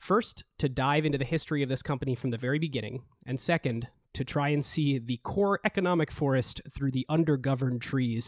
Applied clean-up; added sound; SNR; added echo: none; none; none; none.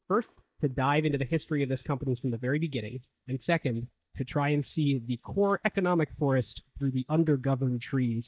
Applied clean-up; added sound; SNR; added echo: neural mask model DeepFilterNet 3.